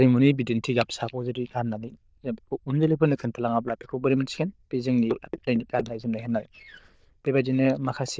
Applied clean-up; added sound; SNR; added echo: neural diffusion model UNIVERSE++.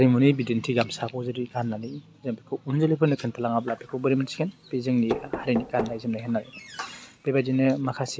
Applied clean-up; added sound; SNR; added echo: none; Knock; 12 dB; none.